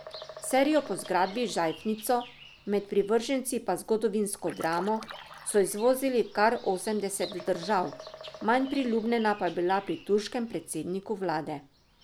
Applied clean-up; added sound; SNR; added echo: none; Splash, splatter + Bird vocalization, bird call, bird song; 18 dB; none.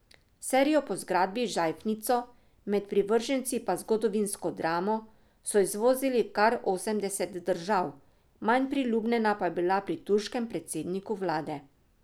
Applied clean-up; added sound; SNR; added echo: none; none; none; none.